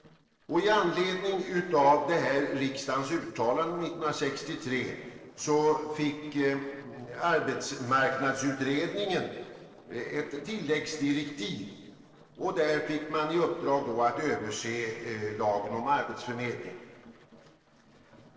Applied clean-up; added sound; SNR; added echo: neural separator model SepFormer DNS4.